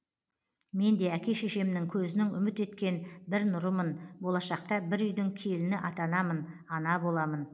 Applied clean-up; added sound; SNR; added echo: none; none; none; none.